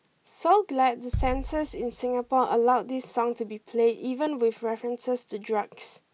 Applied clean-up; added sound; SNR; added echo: none; Bass drum; 11 dB; none.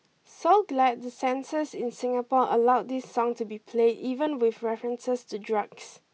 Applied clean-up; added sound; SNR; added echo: none; none; none; none.